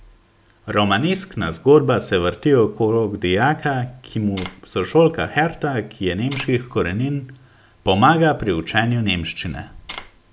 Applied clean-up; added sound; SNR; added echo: none; Tap; 16 dB; none.